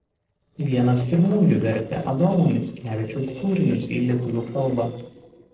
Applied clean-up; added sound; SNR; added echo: neural separator model SepFormer DNS4.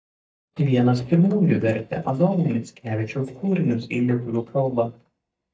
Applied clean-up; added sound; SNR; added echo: neural mask model DeepFilterNet 3.